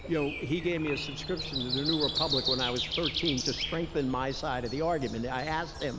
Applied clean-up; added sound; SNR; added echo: none; Breathing; 4 dB; none.